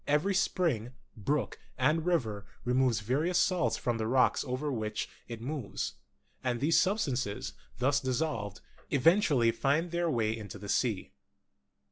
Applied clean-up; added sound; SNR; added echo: none; none; none; none.